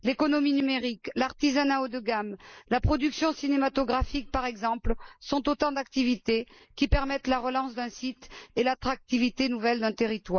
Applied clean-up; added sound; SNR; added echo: neural mask model Resemble Enhance denoiser.